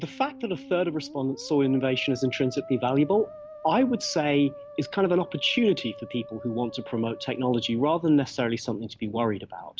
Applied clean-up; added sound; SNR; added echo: none; Musical instrument; 18 dB; none.